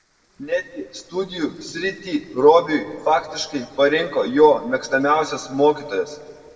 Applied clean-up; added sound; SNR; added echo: neural separator model SepFormer DNS4.